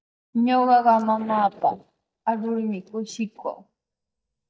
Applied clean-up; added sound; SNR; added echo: neural mask model DeepFilterNet 3.